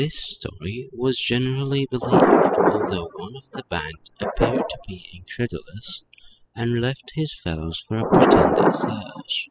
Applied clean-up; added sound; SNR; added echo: classical method spectral subtraction.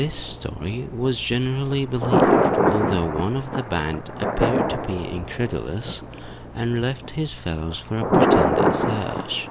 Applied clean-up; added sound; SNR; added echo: none; Thunder; -2 dB; none.